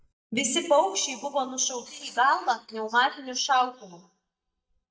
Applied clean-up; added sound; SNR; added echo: neural mask model DeepFilterNet 3.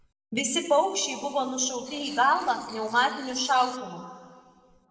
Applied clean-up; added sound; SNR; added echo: neural separator model SepFormer DNS4.